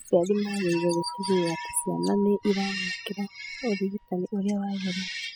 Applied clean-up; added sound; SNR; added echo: classical method spectral subtraction.